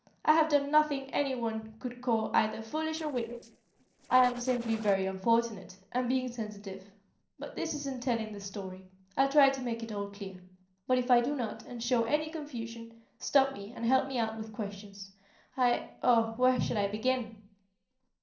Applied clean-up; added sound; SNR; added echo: neural separator model SepFormer DNS4.